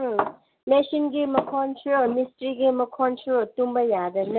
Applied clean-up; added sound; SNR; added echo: none; none; none; none.